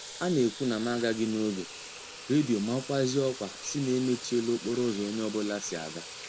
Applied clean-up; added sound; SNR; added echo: none; Sink (filling or washing) / Water tap, faucet; 13 dB; none.